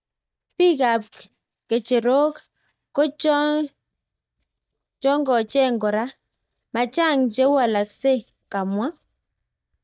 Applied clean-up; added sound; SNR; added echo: neural mask model DeepFilterNet 3.